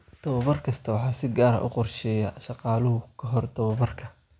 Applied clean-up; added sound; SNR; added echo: none; none; none; none.